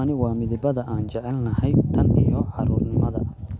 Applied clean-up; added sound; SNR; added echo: none; none; none; none.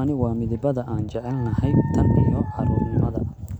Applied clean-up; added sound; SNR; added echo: none; Dog; 18 dB; none.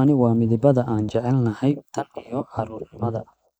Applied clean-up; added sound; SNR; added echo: neural mask model Resemble Enhance denoiser.